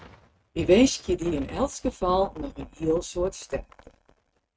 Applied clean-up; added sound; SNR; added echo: neural mask model RNNoise.